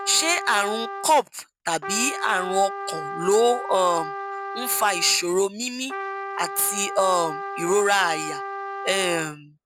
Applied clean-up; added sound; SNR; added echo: none; Trumpet; 8 dB; none.